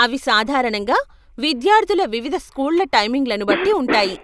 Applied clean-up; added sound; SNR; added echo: none; Cough; 12 dB; none.